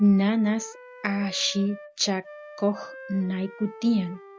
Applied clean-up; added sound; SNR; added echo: none; Wind instrument, woodwind instrument; 18 dB; none.